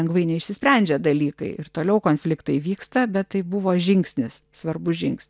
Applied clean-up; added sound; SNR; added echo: none; none; none; none.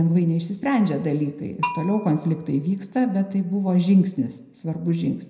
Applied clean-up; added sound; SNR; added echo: none; Bell; 13 dB; reverberation time 0.8 s.